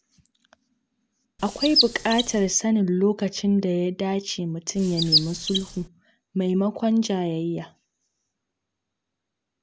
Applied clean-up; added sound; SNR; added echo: none; Chirp, tweet; 0 dB; none.